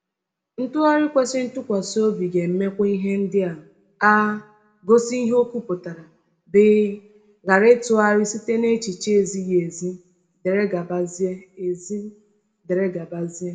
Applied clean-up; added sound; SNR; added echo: none; none; none; reverberation time 0.5 s.